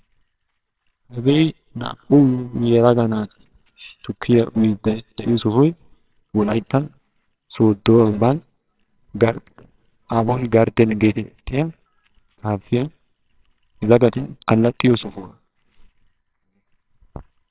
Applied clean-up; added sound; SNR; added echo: neural separator model SepFormer WHAMR!.